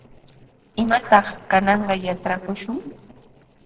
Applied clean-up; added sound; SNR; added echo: neural separator model SepFormer DNS4.